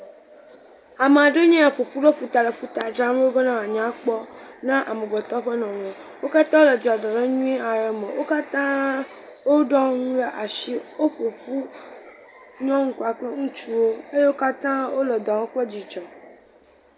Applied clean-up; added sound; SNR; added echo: none; none; none; none.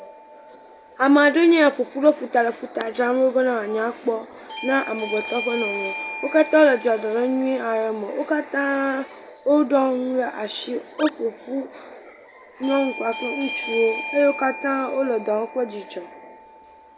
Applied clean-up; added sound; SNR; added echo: none; Animal + Bell / Doorbell; 14 dB; none.